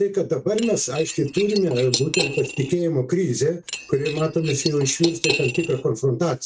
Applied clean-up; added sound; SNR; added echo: neural mask model RNNoise.